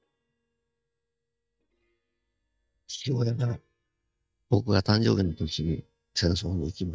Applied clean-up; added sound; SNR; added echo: neural mask model DeepFilterNet 3.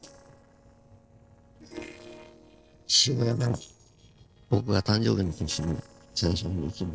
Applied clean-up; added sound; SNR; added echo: neural separator model SepFormer DNS4.